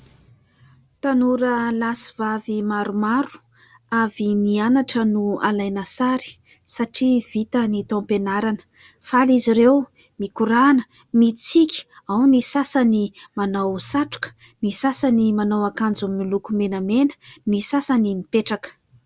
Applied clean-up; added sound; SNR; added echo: none; none; none; none.